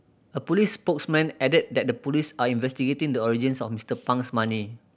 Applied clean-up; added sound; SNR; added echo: none; none; none; none.